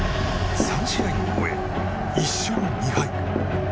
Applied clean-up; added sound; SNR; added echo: none; Walk, footsteps / Run; 8 dB; none.